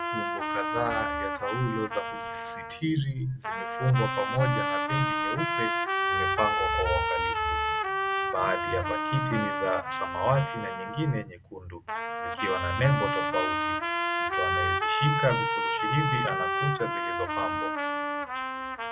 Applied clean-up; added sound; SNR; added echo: none; Trumpet; -1 dB; none.